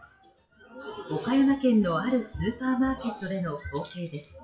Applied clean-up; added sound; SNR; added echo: classical method WPE with log-MMSE.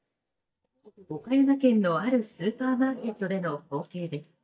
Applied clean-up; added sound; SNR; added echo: neural mask model DeepFilterNet 3.